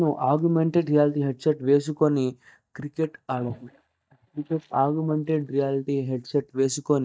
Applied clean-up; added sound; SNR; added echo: neural mask model DeepFilterNet 3.